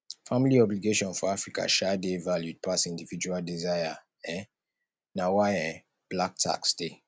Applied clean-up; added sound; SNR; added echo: none; none; none; none.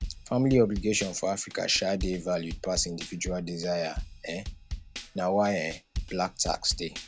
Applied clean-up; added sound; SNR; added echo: none; Drum / Drum kit; 10 dB; none.